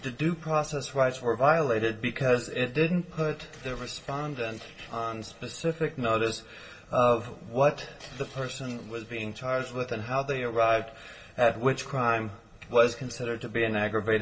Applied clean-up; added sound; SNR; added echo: none; none; none; reverberation time 0.2 s.